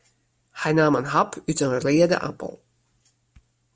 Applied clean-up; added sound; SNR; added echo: none; none; none; none.